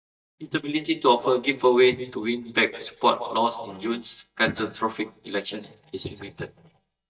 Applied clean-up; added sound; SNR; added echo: neural mask model DeepFilterNet 3.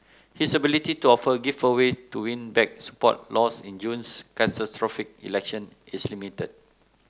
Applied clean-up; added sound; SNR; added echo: none; none; none; none.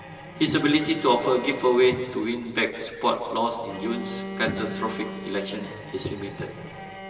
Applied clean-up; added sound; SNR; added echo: none; Bowed string instrument; 12 dB; reverberation time 2.0 s.